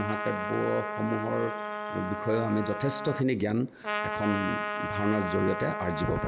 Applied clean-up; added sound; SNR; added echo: none; Trumpet; 4 dB; none.